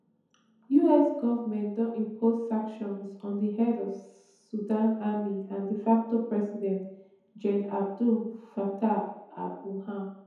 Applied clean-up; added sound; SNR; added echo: none; none; none; reverberation time 0.9 s.